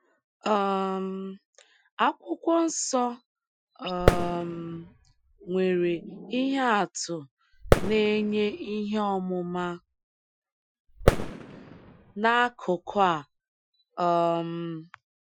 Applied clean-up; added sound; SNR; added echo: classical method Wiener filter.